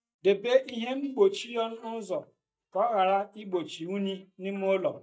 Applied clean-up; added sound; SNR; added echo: neural mask model DeepFilterNet 3.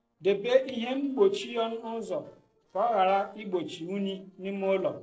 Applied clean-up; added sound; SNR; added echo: neural separator model SepFormer DNS4.